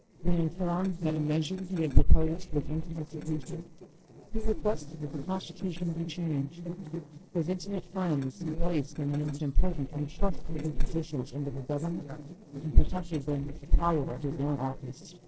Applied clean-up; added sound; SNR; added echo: neural separator model SepFormer DNS4.